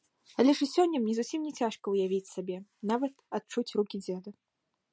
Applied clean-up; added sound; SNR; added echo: none; none; none; none.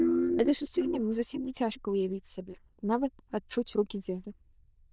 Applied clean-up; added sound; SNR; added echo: neural diffusion model UNIVERSE++.